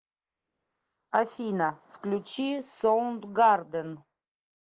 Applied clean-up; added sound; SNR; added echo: neural mask model Resemble Enhance denoiser.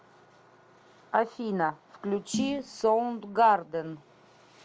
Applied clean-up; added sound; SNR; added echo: none; Snare drum; 10 dB; none.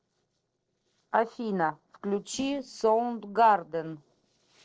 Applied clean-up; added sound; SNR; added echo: neural separator model SepFormer DNS4.